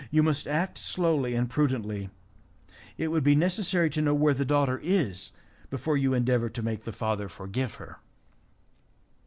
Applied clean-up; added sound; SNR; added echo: none; none; none; none.